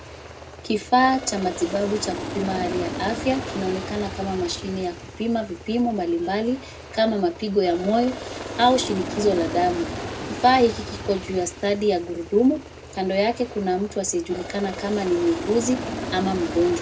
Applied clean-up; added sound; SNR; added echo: none; Aircraft; 10 dB; reverberation time 0.2 s.